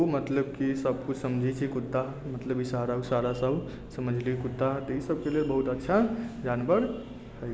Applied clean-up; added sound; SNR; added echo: none; none; none; none.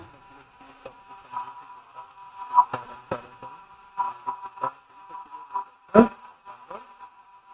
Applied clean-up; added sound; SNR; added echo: neural mask model RNNoise.